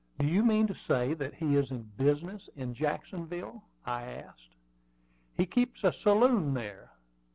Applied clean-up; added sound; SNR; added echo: none; none; none; none.